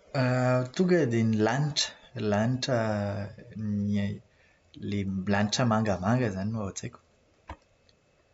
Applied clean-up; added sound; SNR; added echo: none; none; none; none.